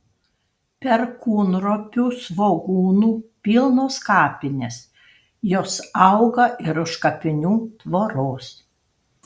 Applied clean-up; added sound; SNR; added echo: none; none; none; none.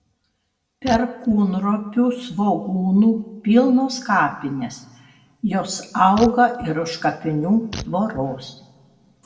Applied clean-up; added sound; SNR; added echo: none; Fart; 17 dB; reverberation time 0.9 s.